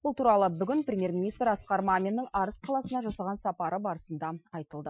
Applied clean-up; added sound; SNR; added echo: classical method Wiener filter.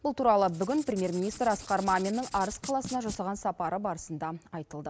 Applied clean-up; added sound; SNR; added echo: none; Writing; 15 dB; none.